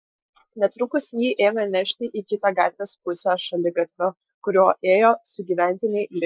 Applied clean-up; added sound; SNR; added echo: neural mask model Resemble Enhance denoiser.